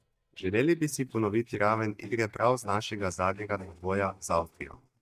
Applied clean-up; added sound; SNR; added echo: neural mask model DeepFilterNet 3.